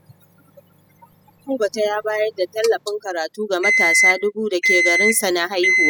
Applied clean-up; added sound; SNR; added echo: classical method spectral subtraction.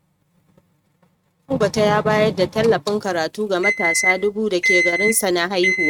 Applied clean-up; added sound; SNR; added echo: neural mask model RNNoise.